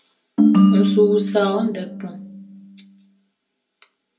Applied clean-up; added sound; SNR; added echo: none; Ringtone; -4 dB; reverberation time 0.2 s.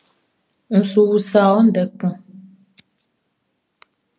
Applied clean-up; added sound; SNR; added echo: none; none; none; none.